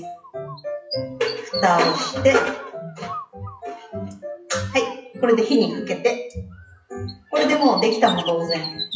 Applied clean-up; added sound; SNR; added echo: classical method WPE with log-MMSE.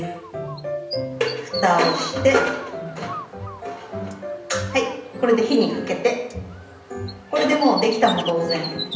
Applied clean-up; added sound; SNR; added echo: none; Bird; 14 dB; reverberation time 0.8 s.